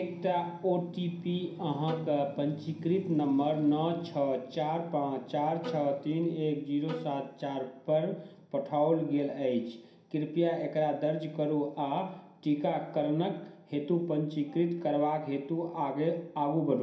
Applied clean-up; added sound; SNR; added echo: none; Bowed string instrument; 12 dB; reverberation time 0.5 s.